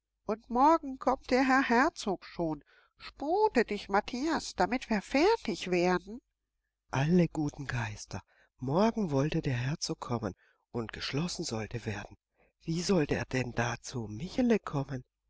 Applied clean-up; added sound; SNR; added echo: none; none; none; none.